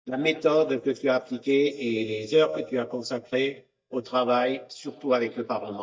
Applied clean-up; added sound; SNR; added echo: neural mask model DeepFilterNet 3.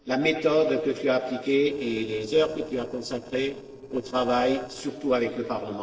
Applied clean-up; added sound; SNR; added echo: neural separator model SepFormer DNS4.